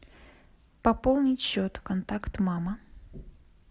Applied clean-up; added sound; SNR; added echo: none; none; none; none.